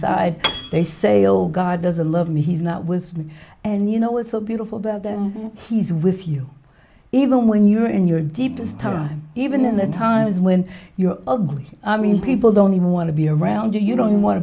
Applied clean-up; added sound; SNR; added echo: none; Piano; 13 dB; none.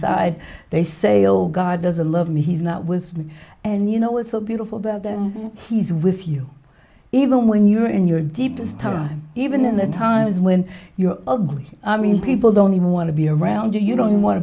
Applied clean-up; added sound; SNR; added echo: none; none; none; none.